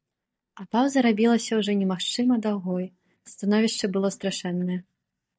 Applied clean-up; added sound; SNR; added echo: neural mask model DeepFilterNet 3.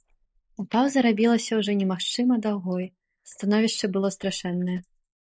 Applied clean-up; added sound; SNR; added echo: neural mask model Resemble Enhance denoiser.